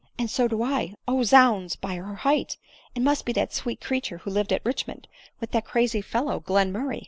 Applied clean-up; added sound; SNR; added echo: none; none; none; none.